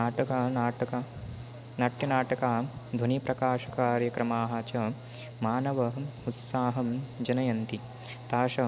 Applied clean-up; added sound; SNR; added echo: none; Mechanical fan; 15 dB; none.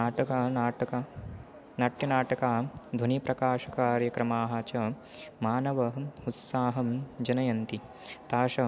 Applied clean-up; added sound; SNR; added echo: none; none; none; none.